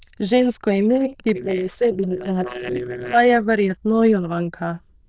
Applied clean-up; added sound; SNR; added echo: neural diffusion model UNIVERSE++.